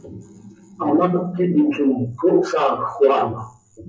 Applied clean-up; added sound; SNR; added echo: classical method WPE with log-MMSE.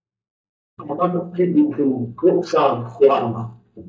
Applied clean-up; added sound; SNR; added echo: neural mask model DeepFilterNet 3.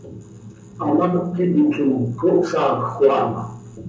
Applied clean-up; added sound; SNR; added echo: none; Brass instrument; 17 dB; reverberation time 0.7 s.